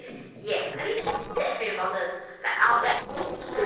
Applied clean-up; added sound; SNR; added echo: neural separator model SepFormer DNS4.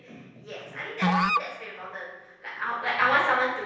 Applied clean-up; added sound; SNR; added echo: none; Musical instrument; 1 dB; reverberation time 1.1 s.